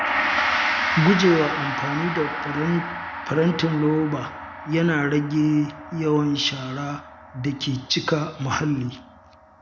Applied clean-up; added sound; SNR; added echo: none; Gong; 5 dB; none.